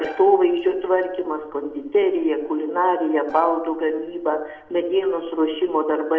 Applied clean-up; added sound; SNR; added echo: neural separator model SepFormer DNS4.